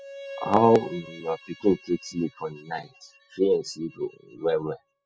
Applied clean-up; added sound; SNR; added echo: classical method spectral subtraction.